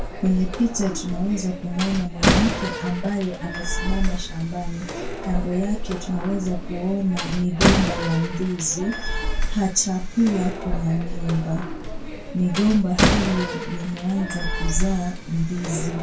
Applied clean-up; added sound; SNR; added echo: none; Slam; 1 dB; reverberation time 0.2 s.